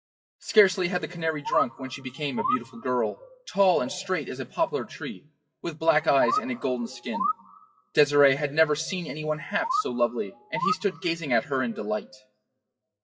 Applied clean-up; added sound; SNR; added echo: classical method WPE with log-MMSE.